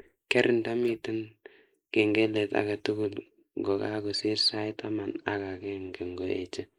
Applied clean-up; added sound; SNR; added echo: neural mask model Resemble Enhance denoiser.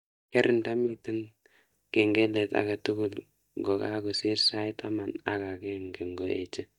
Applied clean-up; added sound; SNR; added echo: neural mask model DeepFilterNet 3.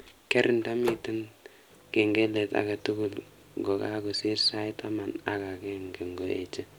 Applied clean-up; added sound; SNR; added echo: none; Microwave oven; 18 dB; none.